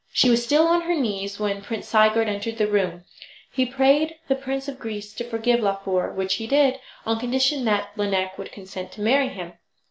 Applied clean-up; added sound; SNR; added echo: none; none; none; none.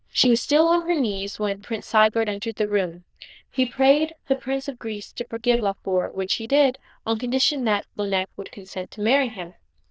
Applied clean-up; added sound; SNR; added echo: neural diffusion model UNIVERSE++.